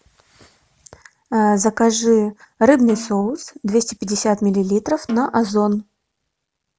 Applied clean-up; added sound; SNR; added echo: none; Snare drum; 18 dB; none.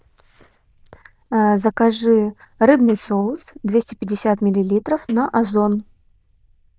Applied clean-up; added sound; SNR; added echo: neural diffusion model UNIVERSE++.